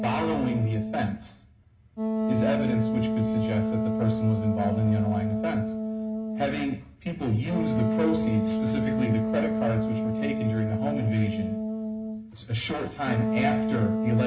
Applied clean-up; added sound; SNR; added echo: none; Wind instrument, woodwind instrument; 0 dB; reverberation time 0.4 s.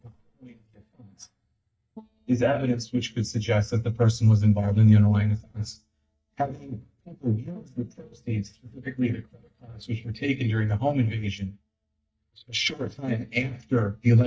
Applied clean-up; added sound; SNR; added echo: neural mask model DeepFilterNet 3.